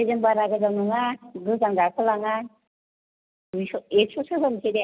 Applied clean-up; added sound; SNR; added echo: none; none; none; none.